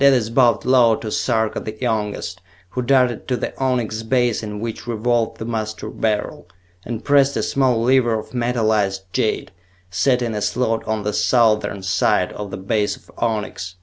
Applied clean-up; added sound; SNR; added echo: none; none; none; none.